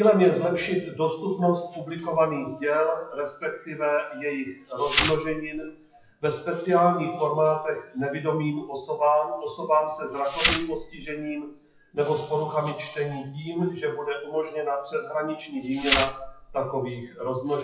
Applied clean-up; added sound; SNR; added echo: classical method WPE with log-MMSE.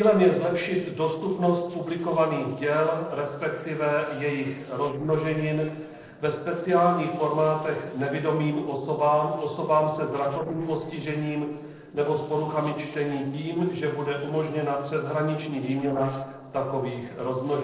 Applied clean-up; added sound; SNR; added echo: neural separator model SepFormer DNS4.